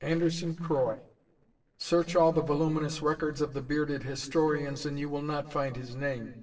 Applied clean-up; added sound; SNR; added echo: neural separator model SepFormer DNS4.